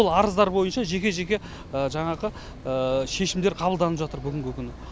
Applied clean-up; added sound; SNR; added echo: none; Walk, footsteps; 16 dB; none.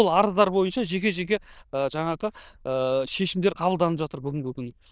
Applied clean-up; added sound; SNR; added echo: neural diffusion model UNIVERSE++.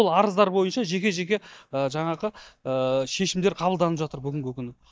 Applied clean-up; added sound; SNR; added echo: neural mask model DeepFilterNet 3.